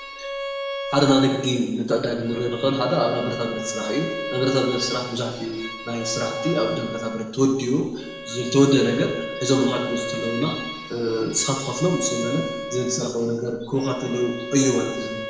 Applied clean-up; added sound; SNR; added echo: none; Bowed string instrument; 9 dB; reverberation time 0.9 s.